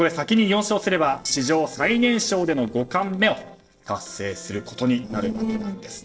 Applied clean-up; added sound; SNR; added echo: neural separator model SepFormer DNS4.